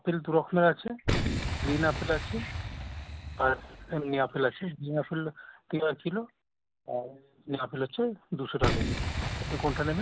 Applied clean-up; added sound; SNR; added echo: none; Boom; 4 dB; none.